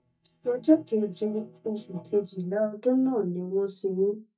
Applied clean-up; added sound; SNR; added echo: neural mask model DeepFilterNet 3.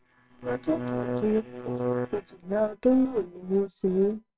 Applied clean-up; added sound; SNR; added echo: neural separator model SepFormer WHAMR!.